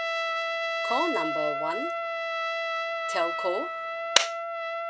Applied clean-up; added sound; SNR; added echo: none; Trumpet; -2 dB; none.